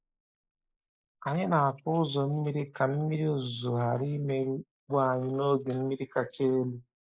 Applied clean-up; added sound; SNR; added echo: neural mask model Resemble Enhance denoiser.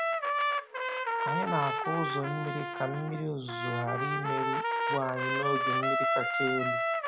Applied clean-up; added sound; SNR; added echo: none; Trumpet; -4 dB; none.